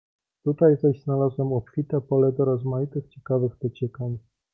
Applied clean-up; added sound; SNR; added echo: none; none; none; none.